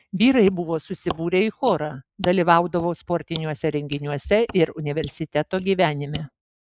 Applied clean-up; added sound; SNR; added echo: neural mask model Resemble Enhance denoiser.